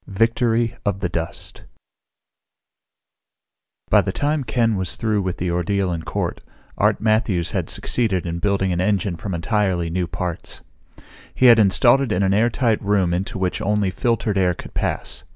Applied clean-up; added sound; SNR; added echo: none; none; none; none.